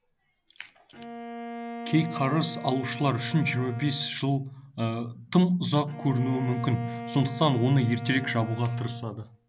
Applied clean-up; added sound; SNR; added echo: none; Bowed string instrument; 13 dB; none.